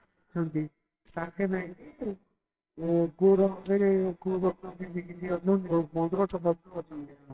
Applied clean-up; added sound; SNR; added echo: neural separator model SepFormer WHAMR!.